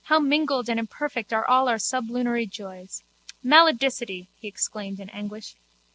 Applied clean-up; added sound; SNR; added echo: none; none; none; none.